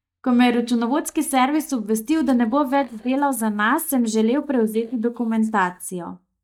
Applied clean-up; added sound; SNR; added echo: neural mask model DeepFilterNet 3.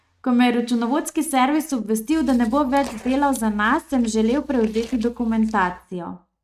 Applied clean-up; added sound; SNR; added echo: neural mask model RNNoise.